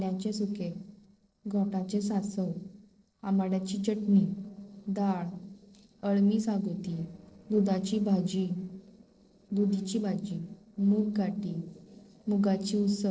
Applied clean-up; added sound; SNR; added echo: neural separator model SepFormer DNS4.